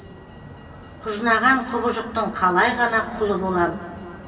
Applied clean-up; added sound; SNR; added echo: none; Motor vehicle (road); 18 dB; reverberation time 2.3 s.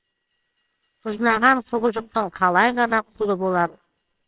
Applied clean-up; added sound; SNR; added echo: neural separator model SepFormer WHAMR!.